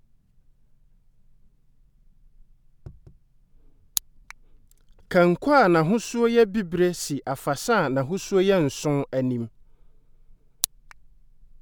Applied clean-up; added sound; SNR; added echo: none; none; none; none.